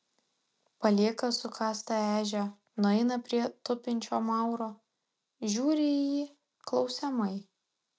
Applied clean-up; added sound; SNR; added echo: none; none; none; none.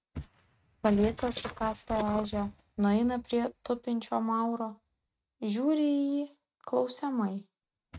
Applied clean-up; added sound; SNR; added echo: neural mask model RNNoise.